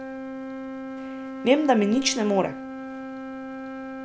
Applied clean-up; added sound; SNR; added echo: none; Wind instrument, woodwind instrument; 8 dB; none.